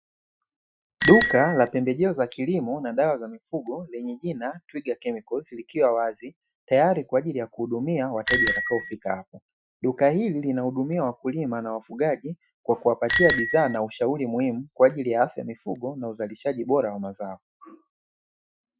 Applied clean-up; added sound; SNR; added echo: classical method Wiener filter.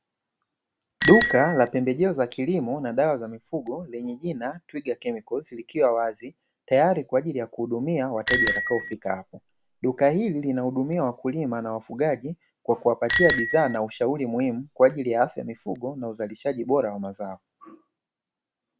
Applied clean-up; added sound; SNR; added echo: none; Bicycle bell; 5 dB; none.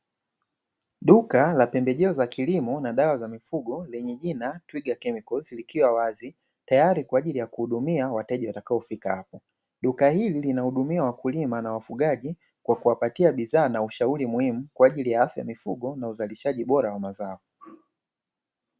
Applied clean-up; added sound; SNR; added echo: none; none; none; none.